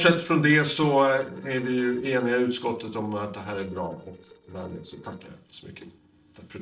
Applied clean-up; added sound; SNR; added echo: neural separator model SepFormer DNS4.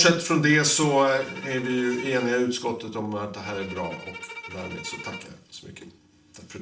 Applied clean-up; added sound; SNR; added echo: none; Bowed string instrument; 15 dB; reverberation time 0.4 s.